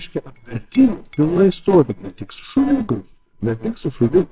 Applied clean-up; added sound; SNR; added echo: neural separator model SepFormer WHAMR!.